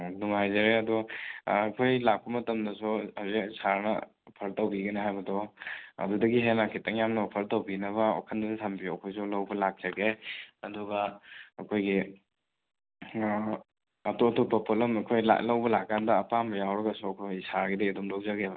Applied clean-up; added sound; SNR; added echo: none; none; none; none.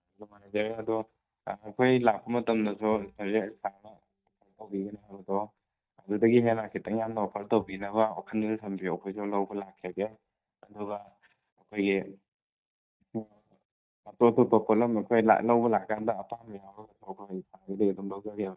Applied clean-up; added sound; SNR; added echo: neural mask model DeepFilterNet 3.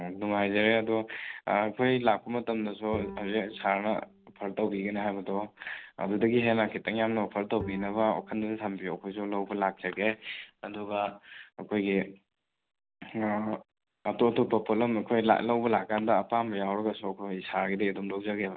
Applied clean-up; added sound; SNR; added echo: none; Bowed string instrument; 17 dB; none.